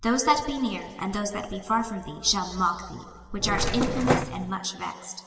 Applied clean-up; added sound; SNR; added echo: none; Mechanisms; -1 dB; reverberation time 1.9 s.